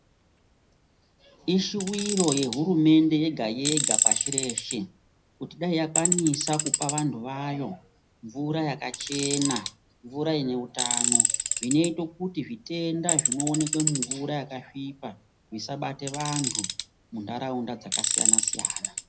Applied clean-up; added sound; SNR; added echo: none; Tools; 0 dB; reverberation time 0.3 s.